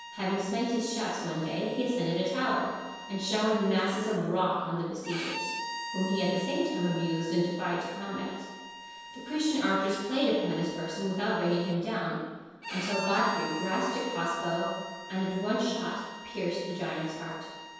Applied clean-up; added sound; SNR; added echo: none; Bowed string instrument; 11 dB; reverberation time 1.2 s.